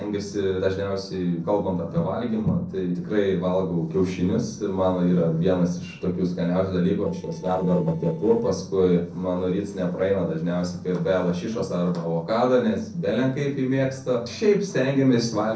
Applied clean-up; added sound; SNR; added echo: neural separator model SepFormer DNS4.